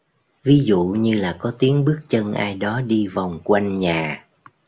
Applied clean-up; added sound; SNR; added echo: none; none; none; none.